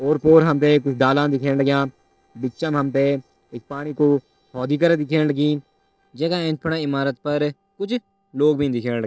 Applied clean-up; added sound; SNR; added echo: neural separator model SepFormer DNS4.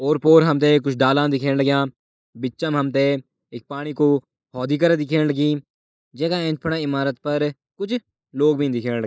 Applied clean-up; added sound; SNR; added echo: neural mask model Resemble Enhance denoiser.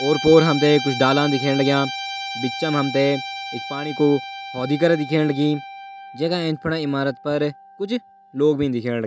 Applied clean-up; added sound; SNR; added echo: none; Guitar; 11 dB; none.